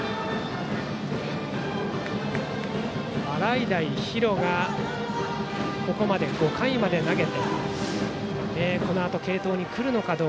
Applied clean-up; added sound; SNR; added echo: none; none; none; none.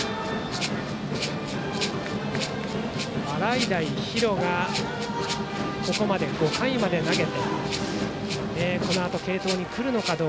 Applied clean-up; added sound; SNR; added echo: none; Rattle (instrument); 10 dB; none.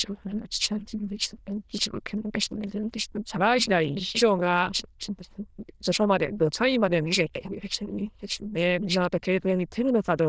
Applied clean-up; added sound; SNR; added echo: neural diffusion model UNIVERSE++.